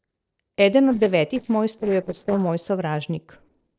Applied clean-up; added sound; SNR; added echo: neural separator model SepFormer DNS4.